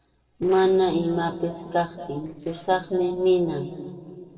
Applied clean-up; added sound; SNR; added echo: neural separator model SepFormer DNS4.